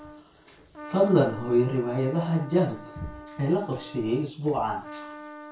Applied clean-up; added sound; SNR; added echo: none; Trumpet; 17 dB; reverberation time 0.3 s.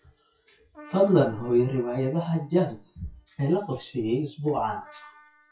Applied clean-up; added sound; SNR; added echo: classical method WPE with log-MMSE.